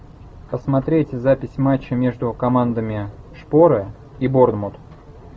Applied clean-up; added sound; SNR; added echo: none; none; none; none.